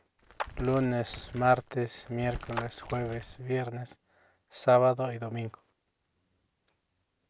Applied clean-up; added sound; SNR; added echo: none; Clapping + Crumpling, crinkling; 12 dB; none.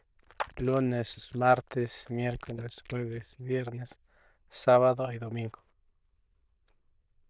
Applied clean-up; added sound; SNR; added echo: neural diffusion model UNIVERSE++.